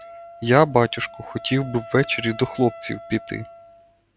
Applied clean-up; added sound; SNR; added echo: none; Wind instrument, woodwind instrument; 18 dB; none.